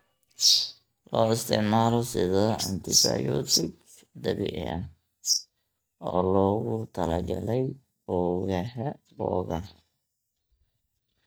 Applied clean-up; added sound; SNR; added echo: neural mask model DeepFilterNet 3.